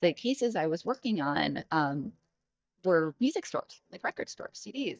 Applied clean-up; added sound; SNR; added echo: neural mask model DeepFilterNet 3.